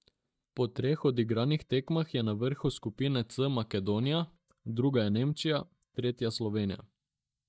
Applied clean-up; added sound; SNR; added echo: neural mask model DeepFilterNet 3.